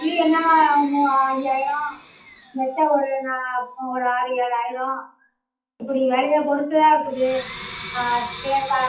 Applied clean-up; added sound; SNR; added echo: classical method WPE with log-MMSE.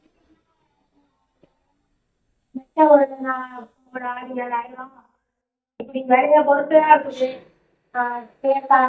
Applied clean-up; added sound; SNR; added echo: neural mask model DeepFilterNet 3.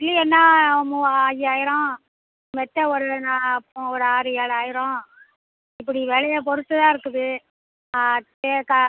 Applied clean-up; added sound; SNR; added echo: none; none; none; none.